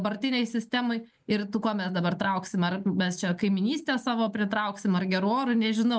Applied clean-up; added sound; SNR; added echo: none; none; none; none.